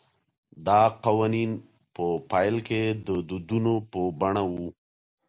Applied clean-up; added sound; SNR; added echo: none; none; none; none.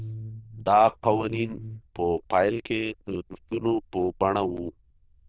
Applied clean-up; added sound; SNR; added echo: neural diffusion model UNIVERSE++.